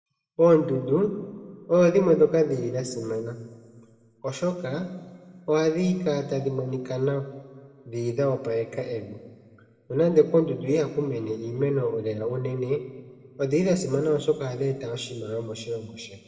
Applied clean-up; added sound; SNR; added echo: none; none; none; reverberation time 1.6 s.